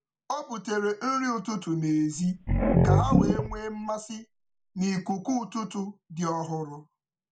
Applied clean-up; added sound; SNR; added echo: none; Growling; -5 dB; none.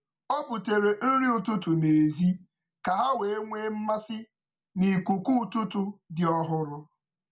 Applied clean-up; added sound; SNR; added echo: none; none; none; none.